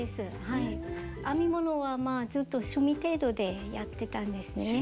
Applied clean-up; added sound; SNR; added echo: none; none; none; none.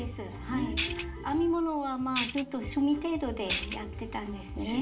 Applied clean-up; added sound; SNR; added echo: none; Tambourine; 7 dB; reverberation time 0.5 s.